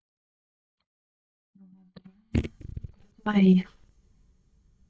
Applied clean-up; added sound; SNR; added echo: neural mask model DeepFilterNet 3.